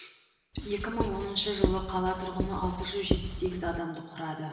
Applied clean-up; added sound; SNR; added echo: none; Writing; 1 dB; reverberation time 1.0 s.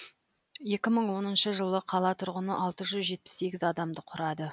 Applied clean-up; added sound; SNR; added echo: none; none; none; none.